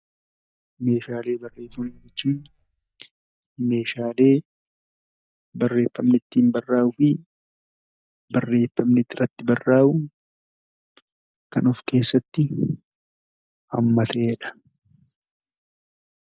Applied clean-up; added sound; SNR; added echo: neural mask model DeepFilterNet 3.